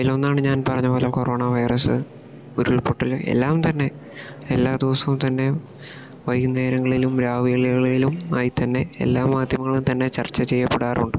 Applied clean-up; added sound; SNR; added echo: none; none; none; none.